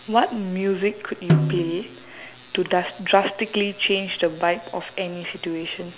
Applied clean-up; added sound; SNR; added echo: none; Snare drum; 2 dB; none.